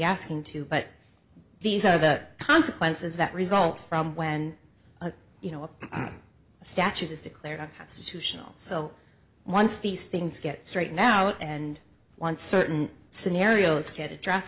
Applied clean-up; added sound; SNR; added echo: none; none; none; none.